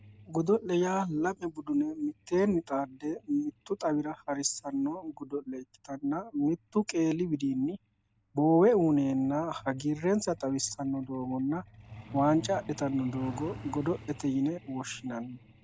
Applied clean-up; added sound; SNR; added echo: none; Truck; 20 dB; none.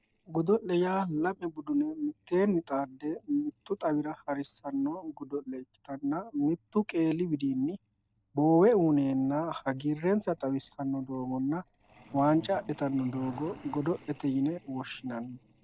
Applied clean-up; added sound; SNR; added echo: neural separator model SepFormer DNS4.